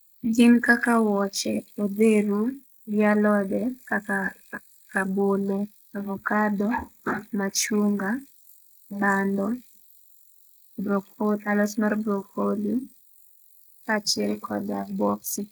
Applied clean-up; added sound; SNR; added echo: neural mask model Resemble Enhance denoiser.